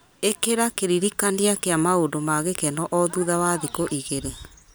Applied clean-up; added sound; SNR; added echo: none; none; none; none.